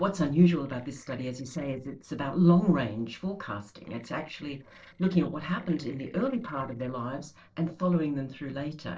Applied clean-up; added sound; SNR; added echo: neural separator model SepFormer DNS4.